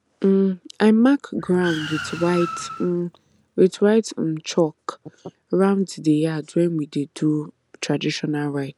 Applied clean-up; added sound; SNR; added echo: none; Car; 13 dB; none.